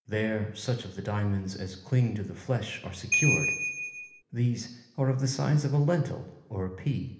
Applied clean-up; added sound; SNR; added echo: none; Ringtone / Bell; 0 dB; reverberation time 1.0 s.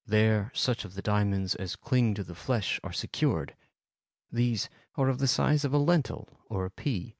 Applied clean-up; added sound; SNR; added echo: none; none; none; none.